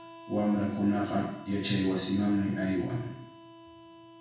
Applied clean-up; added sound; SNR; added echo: none; Harmonica; 19 dB; reverberation time 0.7 s.